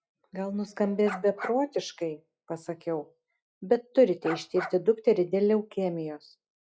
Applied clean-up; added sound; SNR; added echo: classical method log-MMSE.